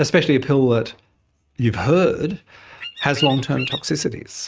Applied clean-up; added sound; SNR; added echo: neural mask model RNNoise.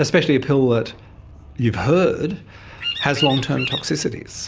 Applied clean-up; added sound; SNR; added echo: none; Bird vocalization, bird call, bird song; 6 dB; none.